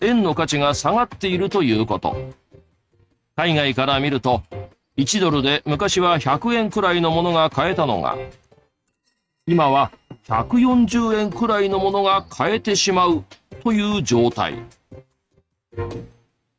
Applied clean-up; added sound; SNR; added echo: neural mask model RNNoise.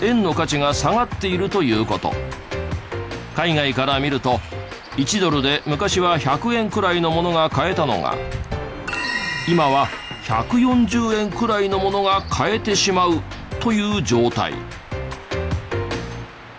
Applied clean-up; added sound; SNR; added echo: none; Fart + Stream / Chirp, tweet / Wind; 19 dB; none.